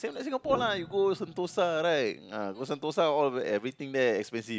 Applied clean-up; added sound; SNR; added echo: none; Piano; 17 dB; none.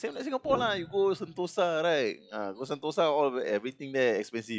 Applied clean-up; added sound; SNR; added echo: classical method log-MMSE.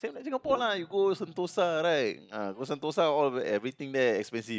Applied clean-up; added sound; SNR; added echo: neural mask model DeepFilterNet 3.